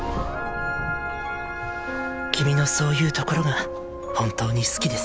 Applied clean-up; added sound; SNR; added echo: none; Rain / Thunderstorm; 13 dB; none.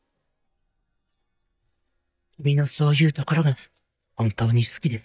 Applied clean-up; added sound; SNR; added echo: neural mask model DeepFilterNet 3.